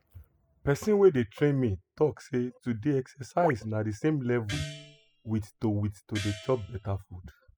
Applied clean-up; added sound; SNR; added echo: classical method spectral subtraction.